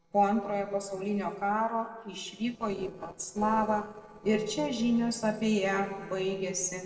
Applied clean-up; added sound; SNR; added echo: neural separator model SepFormer DNS4.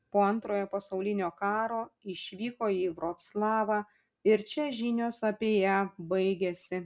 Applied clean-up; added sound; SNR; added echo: none; none; none; none.